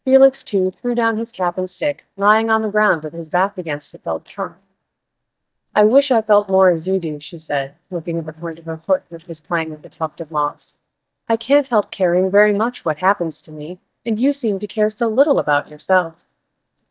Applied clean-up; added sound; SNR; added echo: neural mask model DeepFilterNet 3.